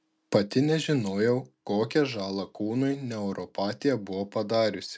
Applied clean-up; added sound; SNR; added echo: none; none; none; none.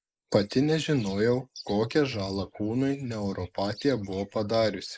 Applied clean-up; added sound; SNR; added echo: neural mask model Resemble Enhance denoiser.